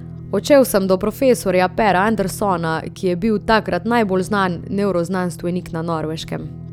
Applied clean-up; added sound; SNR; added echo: none; Guitar; 15 dB; none.